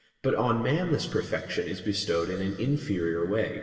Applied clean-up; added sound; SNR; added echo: none; none; none; reverberation time 2.3 s.